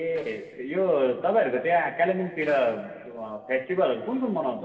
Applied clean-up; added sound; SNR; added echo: neural separator model SepFormer DNS4.